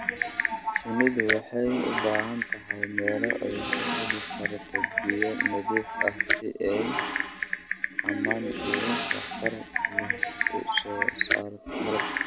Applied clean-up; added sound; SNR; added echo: none; Typing; -3 dB; none.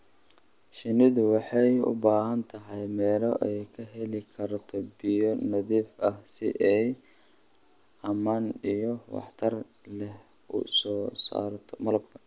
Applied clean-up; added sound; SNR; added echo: none; none; none; none.